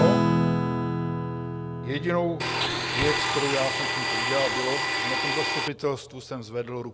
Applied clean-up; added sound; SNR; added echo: none; Acoustic guitar / Strum + Domestic sounds, home sounds; -4 dB; none.